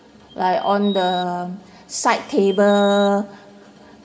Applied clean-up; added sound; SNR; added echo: none; Bird vocalization, bird call, bird song; 15 dB; reverberation time 1.2 s.